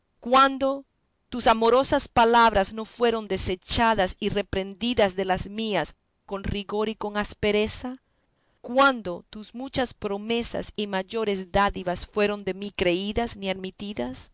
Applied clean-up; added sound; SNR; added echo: none; none; none; none.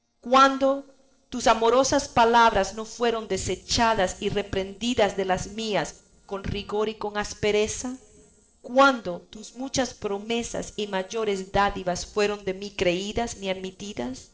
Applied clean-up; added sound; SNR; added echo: neural separator model SepFormer DNS4.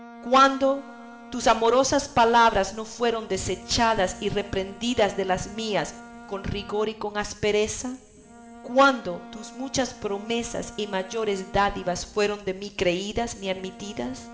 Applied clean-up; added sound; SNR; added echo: none; Bowed string instrument; 20 dB; reverberation time 3.0 s.